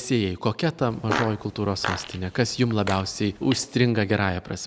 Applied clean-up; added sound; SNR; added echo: none; Fart; 9 dB; none.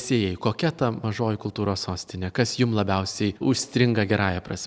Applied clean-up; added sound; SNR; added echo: none; none; none; none.